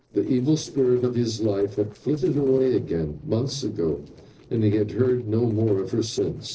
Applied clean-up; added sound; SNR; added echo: neural separator model SepFormer DNS4.